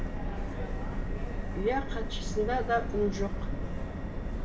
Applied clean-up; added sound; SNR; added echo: none; Subway, metro, underground; -2 dB; reverberation time 0.2 s.